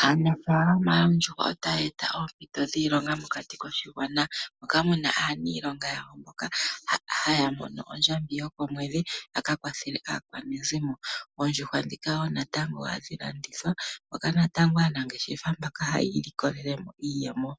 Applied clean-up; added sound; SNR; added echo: none; none; none; none.